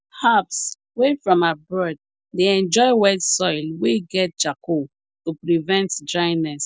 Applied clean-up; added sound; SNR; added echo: none; none; none; none.